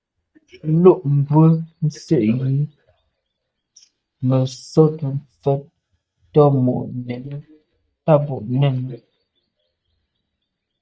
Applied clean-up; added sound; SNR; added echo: neural mask model DeepFilterNet 3.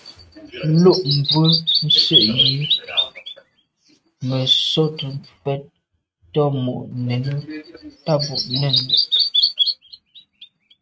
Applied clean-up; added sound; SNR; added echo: neural mask model RNNoise.